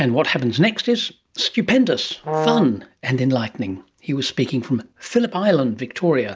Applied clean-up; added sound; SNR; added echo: none; Brass instrument; 3 dB; none.